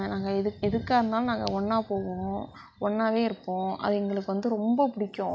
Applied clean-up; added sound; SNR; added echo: none; none; none; none.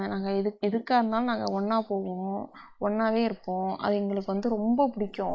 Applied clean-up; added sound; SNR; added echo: neural mask model Resemble Enhance denoiser.